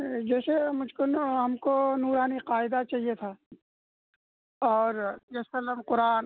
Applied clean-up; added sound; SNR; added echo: none; none; none; none.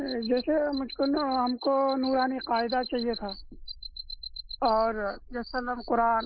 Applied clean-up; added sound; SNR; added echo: neural mask model Resemble Enhance denoiser.